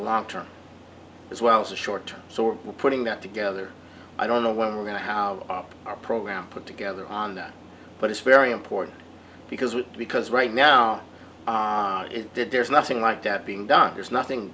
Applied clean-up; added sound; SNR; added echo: none; none; none; none.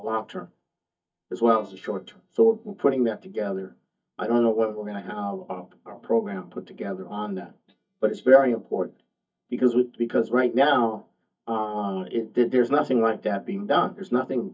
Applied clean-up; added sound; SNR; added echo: neural mask model DeepFilterNet 3.